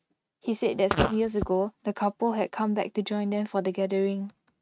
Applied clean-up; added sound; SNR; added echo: neural mask model RNNoise.